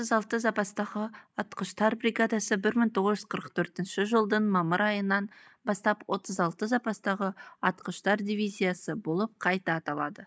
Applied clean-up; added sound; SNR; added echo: none; none; none; none.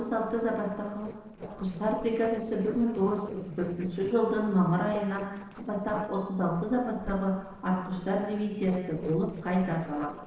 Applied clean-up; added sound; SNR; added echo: neural separator model SepFormer DNS4.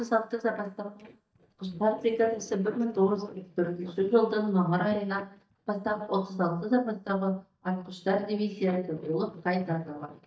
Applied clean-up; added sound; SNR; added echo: neural mask model DeepFilterNet 3.